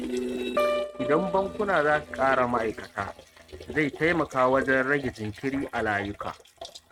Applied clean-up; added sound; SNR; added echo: neural mask model RNNoise.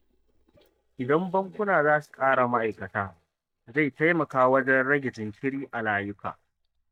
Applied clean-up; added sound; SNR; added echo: neural mask model DeepFilterNet 3.